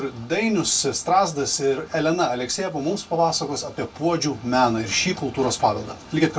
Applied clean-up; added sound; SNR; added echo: none; none; none; reverberation time 0.1 s.